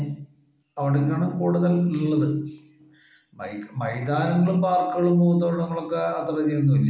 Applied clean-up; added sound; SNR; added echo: none; none; none; none.